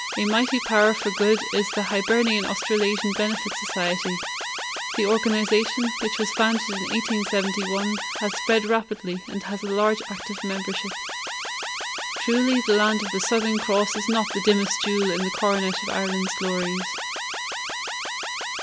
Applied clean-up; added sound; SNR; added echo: none; Alarm; 6 dB; none.